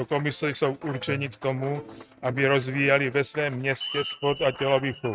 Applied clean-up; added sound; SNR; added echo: neural mask model RNNoise.